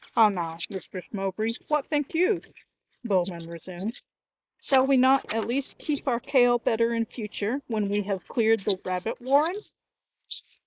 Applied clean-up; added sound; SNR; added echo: neural mask model Resemble Enhance denoiser.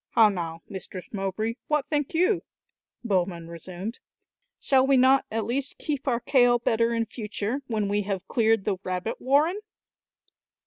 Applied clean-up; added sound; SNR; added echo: none; none; none; none.